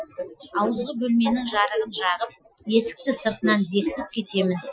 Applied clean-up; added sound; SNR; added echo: classical method Wiener filter.